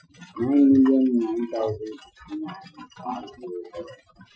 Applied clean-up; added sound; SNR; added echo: classical method Wiener filter.